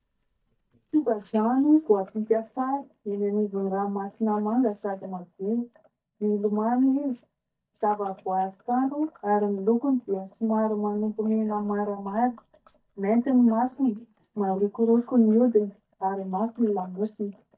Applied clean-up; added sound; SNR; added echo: neural mask model DeepFilterNet 3.